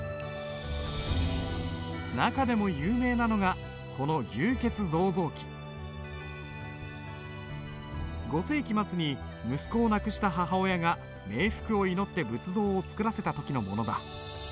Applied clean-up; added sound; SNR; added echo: none; none; none; none.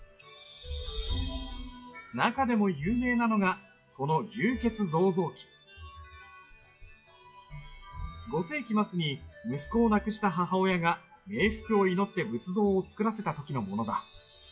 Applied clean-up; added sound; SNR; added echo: classical method WPE with log-MMSE.